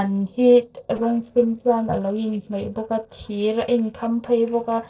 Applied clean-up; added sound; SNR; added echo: neural separator model SepFormer DNS4.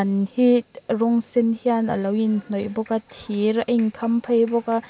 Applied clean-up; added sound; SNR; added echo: none; none; none; none.